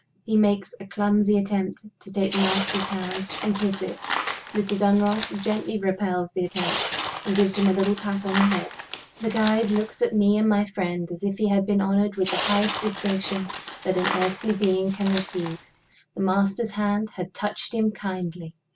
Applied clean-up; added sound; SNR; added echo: none; Tearing; 6 dB; none.